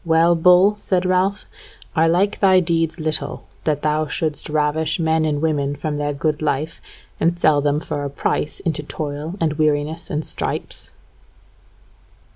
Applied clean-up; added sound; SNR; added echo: none; none; none; none.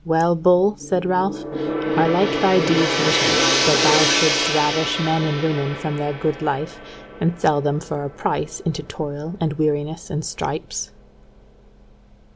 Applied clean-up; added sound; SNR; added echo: none; Gong; 3 dB; none.